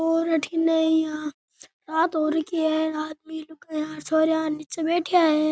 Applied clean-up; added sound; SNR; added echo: none; none; none; none.